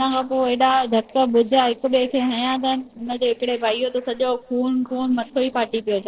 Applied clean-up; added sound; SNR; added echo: neural separator model SepFormer DNS4.